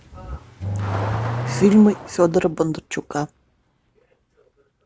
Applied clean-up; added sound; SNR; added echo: none; Accelerating, revving, vroom / Car; 8 dB; none.